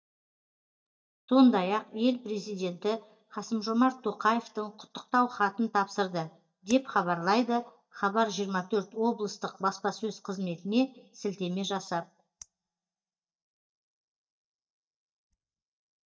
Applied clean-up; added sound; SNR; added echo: neural mask model DeepFilterNet 3.